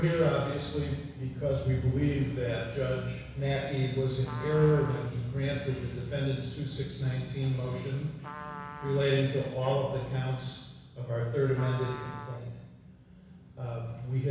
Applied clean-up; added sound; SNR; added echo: none; Trumpet; 17 dB; reverberation time 1.1 s.